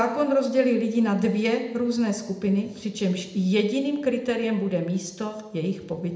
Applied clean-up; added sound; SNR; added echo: none; none; none; reverberation time 0.8 s.